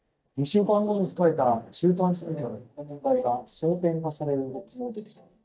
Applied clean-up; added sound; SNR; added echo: neural mask model DeepFilterNet 3.